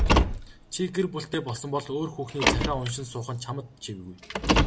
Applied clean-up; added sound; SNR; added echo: none; Car; -4 dB; none.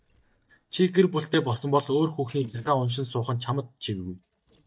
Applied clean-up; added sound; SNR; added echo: neural mask model DeepFilterNet 3.